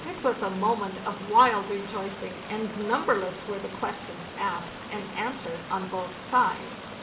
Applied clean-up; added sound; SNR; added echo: none; Stream; 11 dB; reverberation time 1.8 s.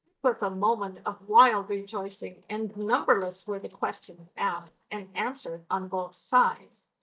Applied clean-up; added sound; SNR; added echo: neural mask model DeepFilterNet 3.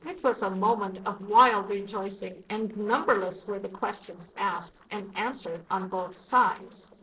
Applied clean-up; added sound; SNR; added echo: neural separator model SepFormer DNS4.